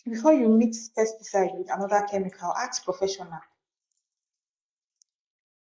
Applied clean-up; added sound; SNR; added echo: neural mask model Resemble Enhance denoiser.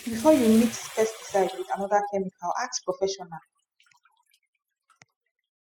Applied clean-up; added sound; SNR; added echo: classical method spectral subtraction.